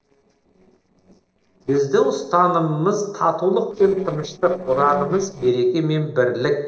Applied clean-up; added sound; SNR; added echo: neural separator model SepFormer DNS4.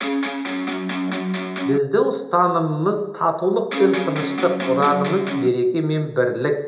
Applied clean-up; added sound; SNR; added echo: none; Electric guitar; 3 dB; reverberation time 0.9 s.